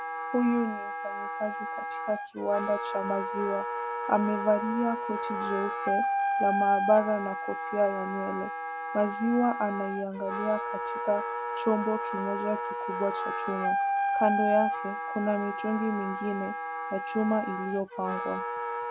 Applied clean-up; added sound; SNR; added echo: none; Wind instrument, woodwind instrument; 2 dB; none.